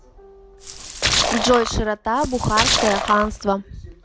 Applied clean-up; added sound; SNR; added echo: none; Splash, splatter; 1 dB; none.